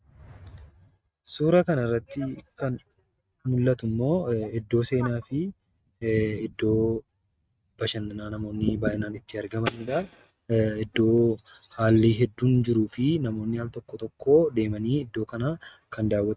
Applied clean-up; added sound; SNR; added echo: neural mask model RNNoise.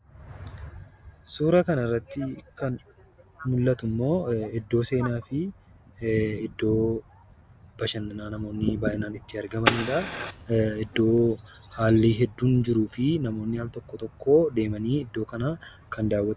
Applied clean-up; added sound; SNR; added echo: none; Fire; 5 dB; none.